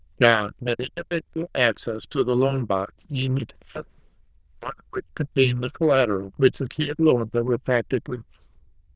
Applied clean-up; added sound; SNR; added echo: neural diffusion model UNIVERSE++.